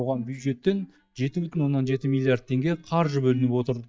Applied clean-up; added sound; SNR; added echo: neural mask model DeepFilterNet 3.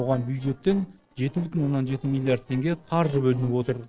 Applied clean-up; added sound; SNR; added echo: neural separator model SepFormer DNS4.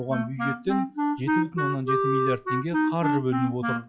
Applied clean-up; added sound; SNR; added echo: classical method log-MMSE.